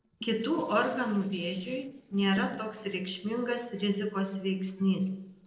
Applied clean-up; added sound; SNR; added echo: neural separator model SepFormer DNS4.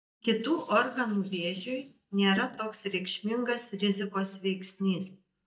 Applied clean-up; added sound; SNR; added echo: neural mask model DeepFilterNet 3.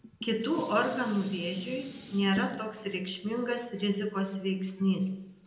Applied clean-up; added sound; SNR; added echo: none; Dishes, pots, and pans; 17 dB; reverberation time 0.7 s.